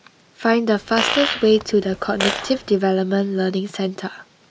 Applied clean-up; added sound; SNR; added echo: none; Fart; 6 dB; none.